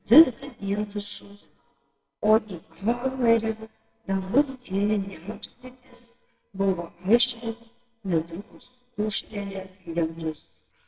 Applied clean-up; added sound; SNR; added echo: neural separator model SepFormer WHAMR!.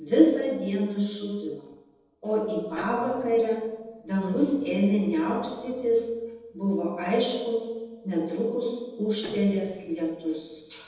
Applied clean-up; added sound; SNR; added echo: neural separator model SepFormer DNS4.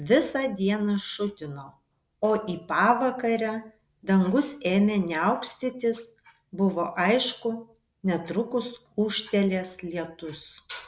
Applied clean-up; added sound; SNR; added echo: none; none; none; none.